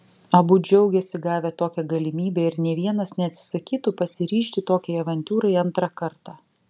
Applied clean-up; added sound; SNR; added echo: none; none; none; none.